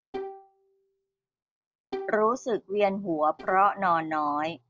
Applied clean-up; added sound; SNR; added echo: neural separator model SepFormer DNS4.